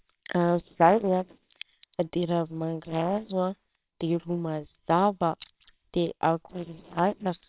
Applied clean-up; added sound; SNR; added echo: neural separator model SepFormer WHAMR!.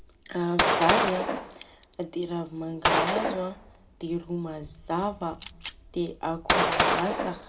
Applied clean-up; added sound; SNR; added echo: none; Gunshot, gunfire; -2 dB; reverberation time 0.3 s.